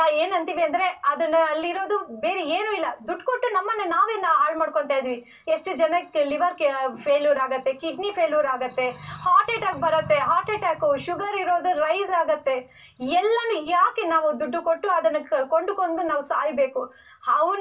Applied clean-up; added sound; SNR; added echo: none; none; none; reverberation time 0.2 s.